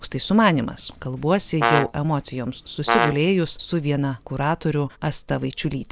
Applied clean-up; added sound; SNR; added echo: none; Brass instrument; 3 dB; none.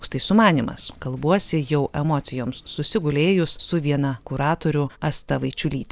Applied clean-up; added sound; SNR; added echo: none; none; none; none.